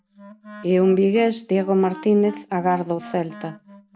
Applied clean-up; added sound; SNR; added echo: none; Wind instrument, woodwind instrument; 19 dB; none.